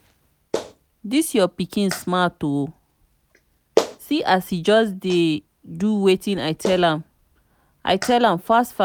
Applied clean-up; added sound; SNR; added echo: none; Clapping; 11 dB; none.